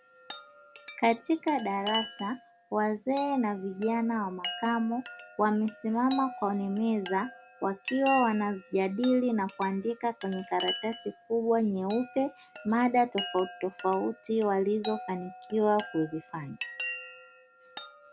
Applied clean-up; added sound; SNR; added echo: none; Chime; 13 dB; none.